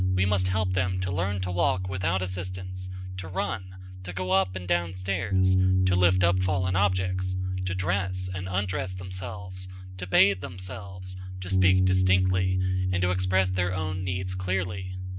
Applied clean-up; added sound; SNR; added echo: none; Bass guitar; -5 dB; none.